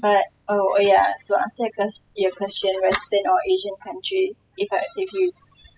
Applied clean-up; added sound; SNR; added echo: classical method spectral subtraction.